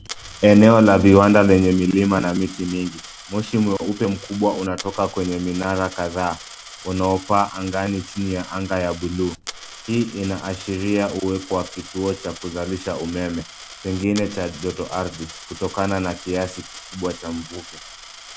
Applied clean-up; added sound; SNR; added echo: none; Coin (dropping); 17 dB; none.